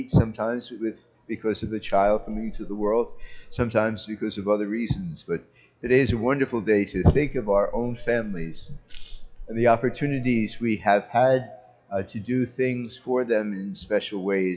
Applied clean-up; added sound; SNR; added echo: classical method log-MMSE.